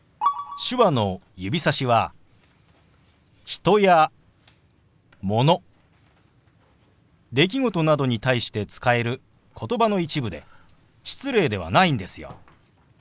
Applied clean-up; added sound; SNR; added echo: none; none; none; none.